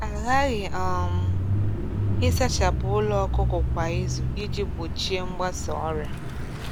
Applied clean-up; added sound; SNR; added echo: none; Mechanisms / Bicycle; -4 dB; none.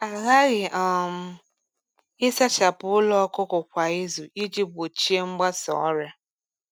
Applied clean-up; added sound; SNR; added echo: none; none; none; none.